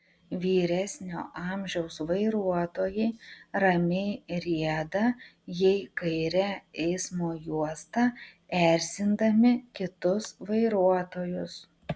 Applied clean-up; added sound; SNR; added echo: none; none; none; none.